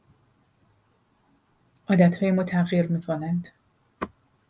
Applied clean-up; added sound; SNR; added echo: none; none; none; none.